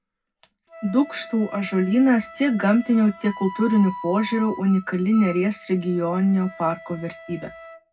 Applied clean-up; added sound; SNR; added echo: none; Wind instrument, woodwind instrument; 17 dB; reverberation time 0.4 s.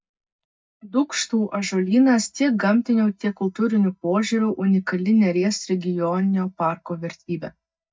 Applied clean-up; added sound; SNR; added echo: neural mask model DeepFilterNet 3.